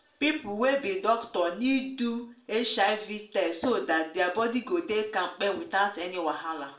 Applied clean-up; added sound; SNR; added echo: none; none; none; reverberation time 0.4 s.